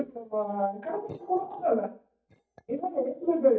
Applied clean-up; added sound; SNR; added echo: neural mask model DeepFilterNet 3.